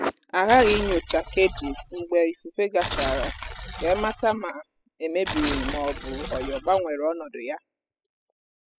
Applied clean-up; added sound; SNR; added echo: classical method spectral subtraction.